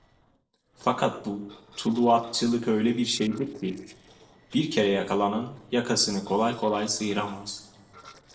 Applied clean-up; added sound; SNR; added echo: neural separator model SepFormer DNS4.